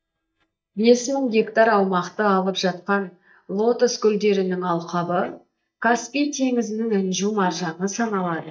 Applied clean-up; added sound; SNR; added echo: neural mask model DeepFilterNet 3.